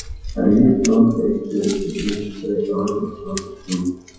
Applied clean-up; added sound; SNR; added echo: classical method WPE with log-MMSE.